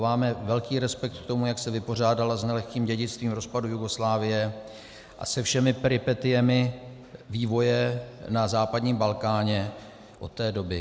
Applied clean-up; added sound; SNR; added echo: none; none; none; none.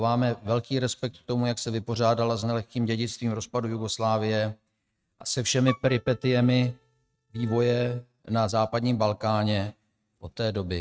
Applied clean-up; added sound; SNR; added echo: neural mask model RNNoise.